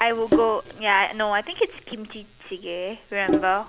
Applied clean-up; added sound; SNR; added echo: none; Sink (filling or washing); 5 dB; none.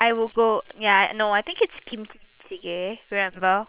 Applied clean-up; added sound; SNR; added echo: neural separator model SepFormer WHAM!.